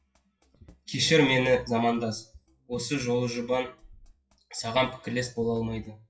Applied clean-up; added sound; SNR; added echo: classical method WPE with log-MMSE.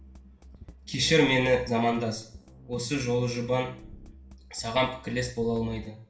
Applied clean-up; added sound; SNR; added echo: none; Drum kit; 18 dB; reverberation time 0.5 s.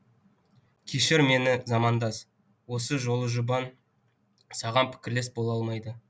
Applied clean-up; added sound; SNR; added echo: none; none; none; none.